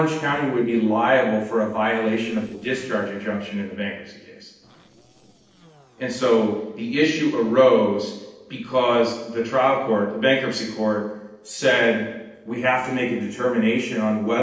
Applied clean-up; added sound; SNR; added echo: neural separator model SepFormer DNS4.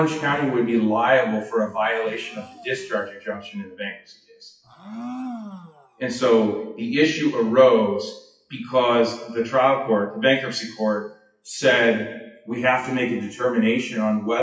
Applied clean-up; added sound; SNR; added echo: classical method WPE with log-MMSE.